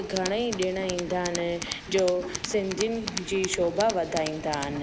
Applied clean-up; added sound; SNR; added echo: none; Tools; 9 dB; none.